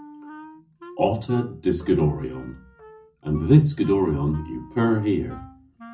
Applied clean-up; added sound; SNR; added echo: none; Wind instrument, woodwind instrument; 20 dB; reverberation time 0.4 s.